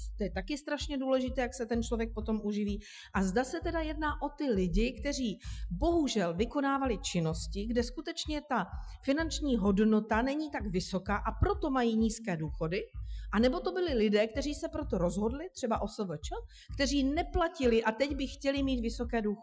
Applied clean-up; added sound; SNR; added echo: classical method Wiener filter.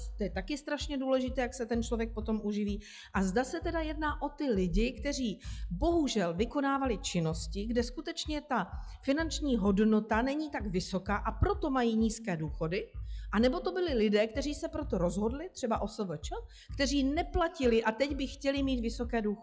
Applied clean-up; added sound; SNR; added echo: classical method log-MMSE.